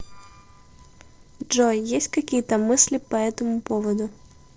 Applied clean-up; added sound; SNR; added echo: neural separator model SepFormer DNS4.